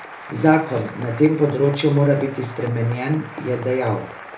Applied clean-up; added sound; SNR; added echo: none; Applause; 16 dB; reverberation time 0.3 s.